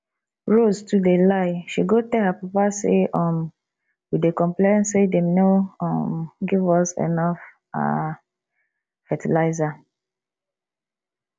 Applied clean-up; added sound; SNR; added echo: none; none; none; none.